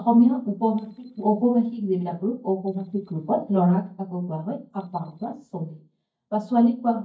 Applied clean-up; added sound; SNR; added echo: neural mask model DeepFilterNet 3.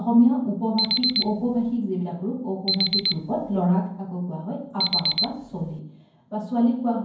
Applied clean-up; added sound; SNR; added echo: none; Alarm; 2 dB; reverberation time 0.9 s.